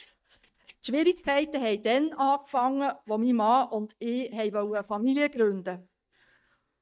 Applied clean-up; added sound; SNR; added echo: neural mask model DeepFilterNet 3.